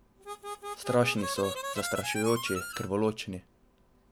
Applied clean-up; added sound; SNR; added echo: none; Harmonica; 6 dB; none.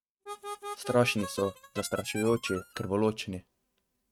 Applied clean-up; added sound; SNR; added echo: neural mask model RNNoise.